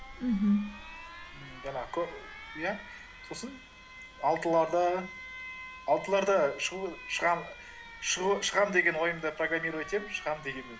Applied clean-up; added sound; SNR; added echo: none; Alarm; 15 dB; none.